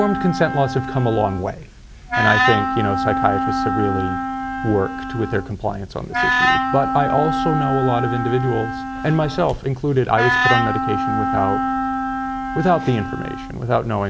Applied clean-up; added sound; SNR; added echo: none; Wind instrument, woodwind instrument; 1 dB; none.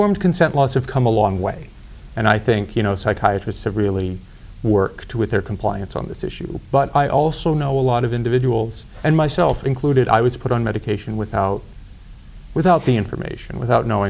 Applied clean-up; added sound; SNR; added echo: none; none; none; none.